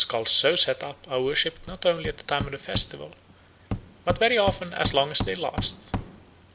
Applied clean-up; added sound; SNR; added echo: none; Hammer; 12 dB; none.